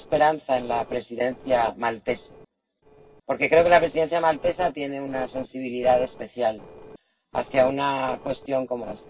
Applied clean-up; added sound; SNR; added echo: neural separator model SepFormer DNS4.